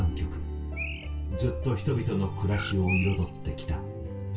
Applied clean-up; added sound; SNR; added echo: none; Bird; 7 dB; reverberation time 0.2 s.